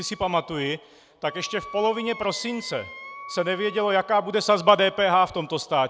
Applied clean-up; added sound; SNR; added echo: none; Wind instrument, woodwind instrument; 18 dB; none.